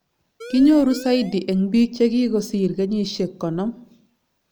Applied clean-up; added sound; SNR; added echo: none; Siren; 17 dB; none.